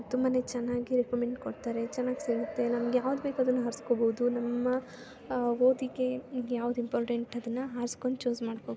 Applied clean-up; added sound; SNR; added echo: none; none; none; none.